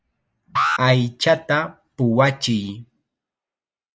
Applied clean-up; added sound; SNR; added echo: neural mask model Resemble Enhance denoiser.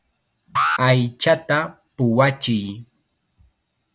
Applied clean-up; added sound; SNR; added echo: none; Alarm; 5 dB; none.